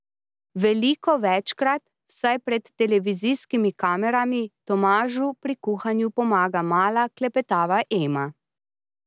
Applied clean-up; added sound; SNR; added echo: none; none; none; none.